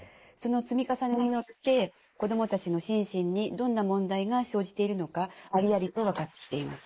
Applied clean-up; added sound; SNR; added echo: neural mask model Resemble Enhance denoiser.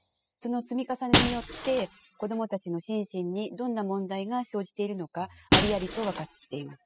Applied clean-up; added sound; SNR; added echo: classical method spectral subtraction.